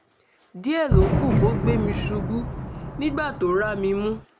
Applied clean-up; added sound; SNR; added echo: none; Fireworks; -2 dB; none.